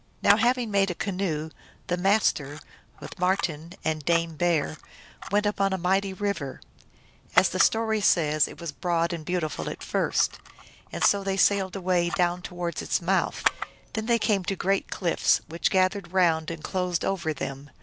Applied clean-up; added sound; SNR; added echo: none; Camera; 12 dB; none.